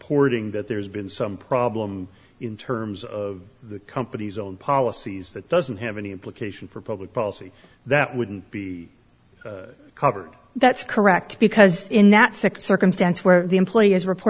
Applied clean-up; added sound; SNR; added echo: none; none; none; none.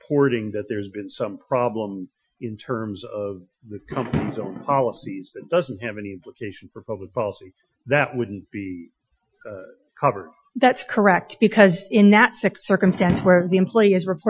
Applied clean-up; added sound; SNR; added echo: classical method Wiener filter.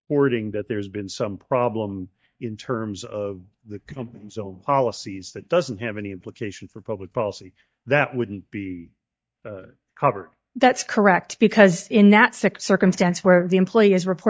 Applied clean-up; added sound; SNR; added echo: neural mask model DeepFilterNet 3.